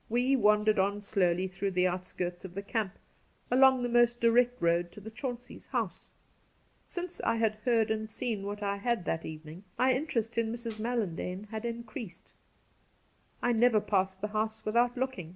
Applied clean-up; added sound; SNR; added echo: none; Tambourine; 12 dB; none.